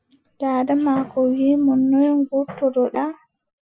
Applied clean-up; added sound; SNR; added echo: classical method Wiener filter.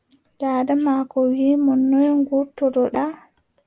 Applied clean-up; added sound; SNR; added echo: none; none; none; none.